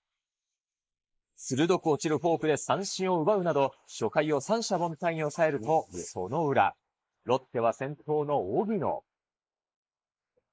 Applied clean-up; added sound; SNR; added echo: neural mask model Resemble Enhance denoiser.